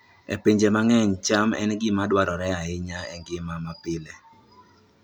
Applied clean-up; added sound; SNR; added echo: none; none; none; none.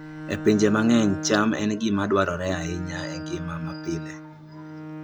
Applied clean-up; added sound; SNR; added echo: none; Bowed string instrument; 11 dB; none.